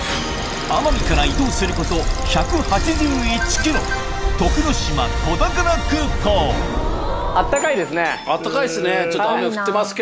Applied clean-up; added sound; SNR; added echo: none; Gull, seagull / Wind; 1 dB; none.